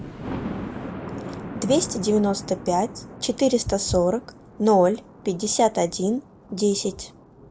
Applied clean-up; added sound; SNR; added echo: none; Thunder; 12 dB; none.